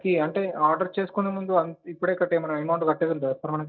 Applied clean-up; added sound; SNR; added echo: neural mask model DeepFilterNet 3.